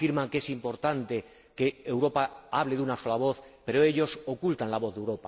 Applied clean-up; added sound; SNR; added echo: none; none; none; none.